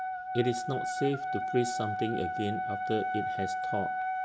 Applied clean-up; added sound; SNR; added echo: none; Wind instrument, woodwind instrument; 0 dB; none.